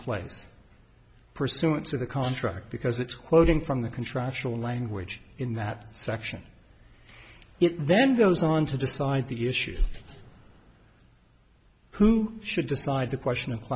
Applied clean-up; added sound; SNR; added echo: none; none; none; none.